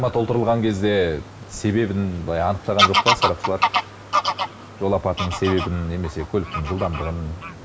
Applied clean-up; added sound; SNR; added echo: none; Bird vocalization, bird call, bird song / Fowl; 3 dB; none.